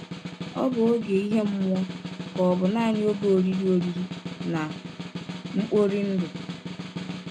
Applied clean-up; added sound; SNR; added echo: none; Snare drum; 10 dB; none.